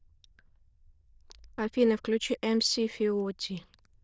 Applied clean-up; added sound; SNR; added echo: neural diffusion model UNIVERSE++.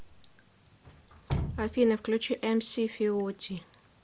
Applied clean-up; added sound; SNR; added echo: none; Drip; 10 dB; none.